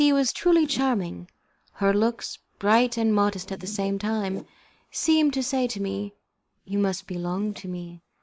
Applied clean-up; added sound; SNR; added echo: neural mask model Resemble Enhance denoiser.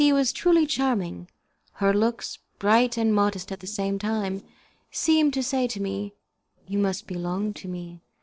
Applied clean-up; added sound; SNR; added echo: neural separator model SepFormer DNS4.